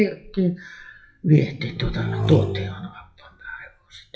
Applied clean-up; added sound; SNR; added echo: classical method WPE with log-MMSE.